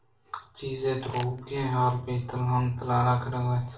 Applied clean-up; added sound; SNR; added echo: none; Crumpling, crinkling; 20 dB; reverberation time 0.3 s.